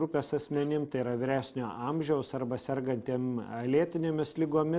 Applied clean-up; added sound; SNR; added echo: neural mask model Resemble Enhance denoiser.